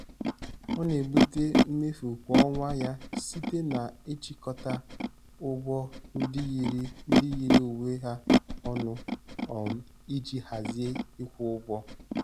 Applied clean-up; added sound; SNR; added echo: none; Animal; -3 dB; none.